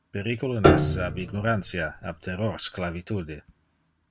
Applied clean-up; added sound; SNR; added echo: none; Piano; -5 dB; none.